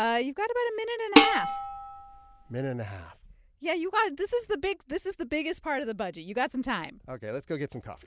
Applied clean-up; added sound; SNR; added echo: none; Dishes, pots, and pans; -5 dB; none.